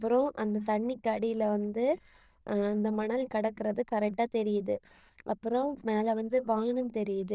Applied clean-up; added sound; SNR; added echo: neural diffusion model UNIVERSE++.